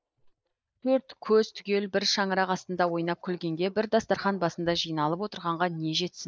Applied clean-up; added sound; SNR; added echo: neural mask model DeepFilterNet 3.